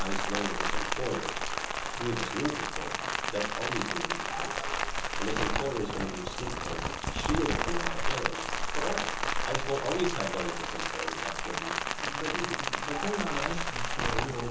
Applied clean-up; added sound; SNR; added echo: none; Rain; -5 dB; reverberation time 1.2 s.